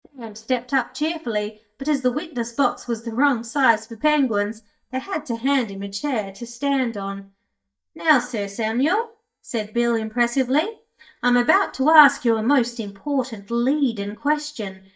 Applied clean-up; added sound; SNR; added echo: neural mask model DeepFilterNet 3.